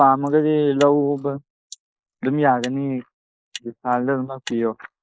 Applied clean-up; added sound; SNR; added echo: neural mask model Resemble Enhance denoiser.